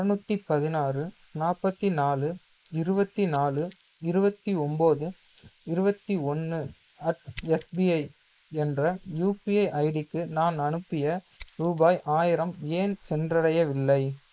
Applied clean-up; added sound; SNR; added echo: neural mask model Resemble Enhance denoiser.